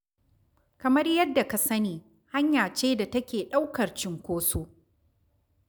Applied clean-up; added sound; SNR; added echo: none; none; none; none.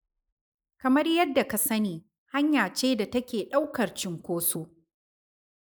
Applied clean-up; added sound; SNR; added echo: neural mask model Resemble Enhance denoiser.